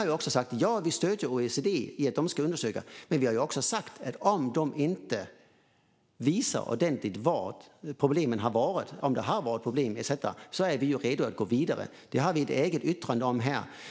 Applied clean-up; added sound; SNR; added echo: none; none; none; none.